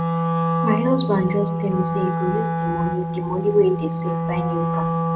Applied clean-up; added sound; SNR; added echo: none; Wind instrument, woodwind instrument; -1 dB; none.